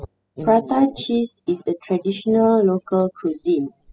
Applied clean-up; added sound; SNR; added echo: classical method spectral subtraction.